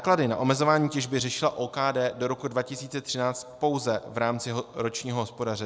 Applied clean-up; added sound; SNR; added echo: none; none; none; none.